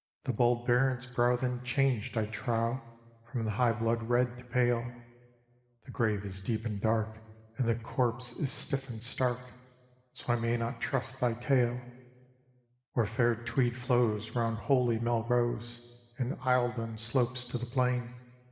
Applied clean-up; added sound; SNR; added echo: none; none; none; reverberation time 1.5 s.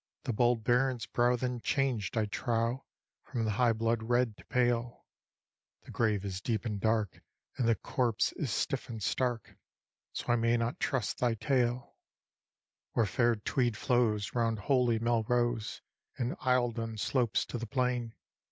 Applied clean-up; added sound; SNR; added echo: none; none; none; none.